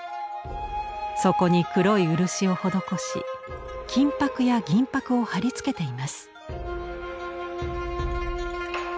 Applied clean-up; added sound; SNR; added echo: none; none; none; none.